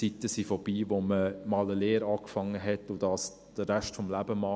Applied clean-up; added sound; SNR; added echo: none; none; none; none.